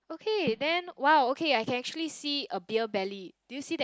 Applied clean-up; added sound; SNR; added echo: neural mask model Resemble Enhance denoiser.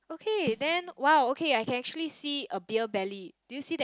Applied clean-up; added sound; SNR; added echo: none; Snare drum; 17 dB; none.